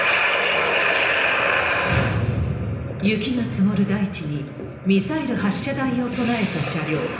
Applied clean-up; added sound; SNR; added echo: none; none; none; reverberation time 0.9 s.